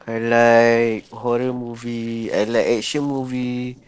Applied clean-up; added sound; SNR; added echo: neural separator model SepFormer DNS4.